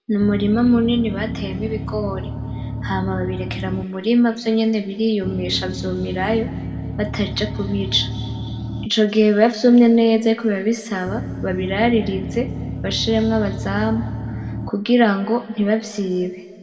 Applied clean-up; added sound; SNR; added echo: none; Engine; 7 dB; reverberation time 1.9 s.